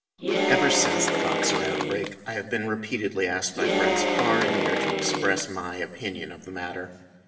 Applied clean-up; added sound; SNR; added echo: none; Applause / Cheering; -2 dB; reverberation time 2.1 s.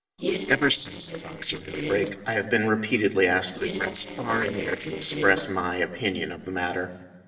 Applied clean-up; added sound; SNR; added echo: neural separator model SepFormer DNS4.